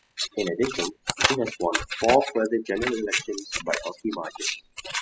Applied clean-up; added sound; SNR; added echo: classical method spectral subtraction.